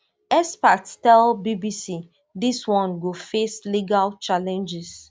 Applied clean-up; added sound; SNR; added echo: none; none; none; none.